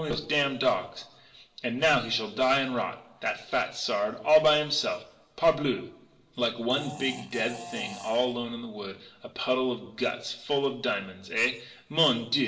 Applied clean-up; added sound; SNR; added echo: none; Fart; 14 dB; reverberation time 0.7 s.